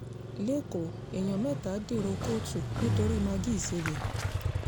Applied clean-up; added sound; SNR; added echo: none; Motorcycle; 0 dB; none.